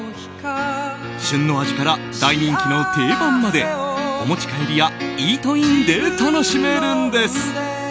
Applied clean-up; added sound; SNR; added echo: none; none; none; none.